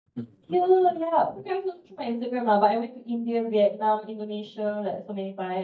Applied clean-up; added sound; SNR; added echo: neural mask model DeepFilterNet 3.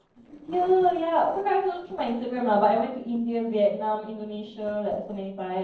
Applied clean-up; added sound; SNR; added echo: neural separator model SepFormer DNS4.